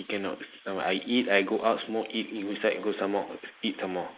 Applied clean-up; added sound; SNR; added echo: neural mask model Resemble Enhance denoiser.